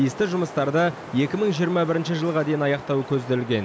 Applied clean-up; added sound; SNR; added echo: none; Wind; 15 dB; none.